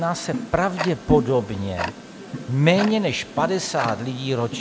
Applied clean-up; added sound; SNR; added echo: none; Tick-tock; 8 dB; none.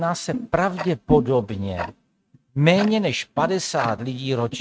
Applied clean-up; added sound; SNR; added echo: neural mask model RNNoise.